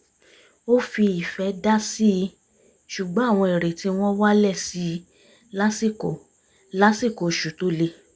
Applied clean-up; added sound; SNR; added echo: none; none; none; none.